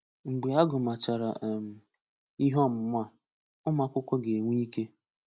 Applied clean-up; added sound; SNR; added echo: none; none; none; none.